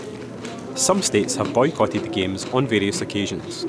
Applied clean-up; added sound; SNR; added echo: none; Chewing, mastication; 8 dB; none.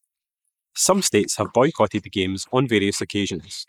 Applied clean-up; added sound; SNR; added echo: neural mask model Resemble Enhance denoiser.